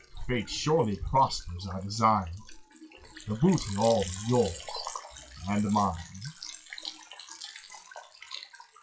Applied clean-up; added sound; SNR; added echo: classical method WPE with log-MMSE.